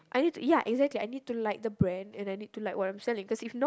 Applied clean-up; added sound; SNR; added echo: none; none; none; none.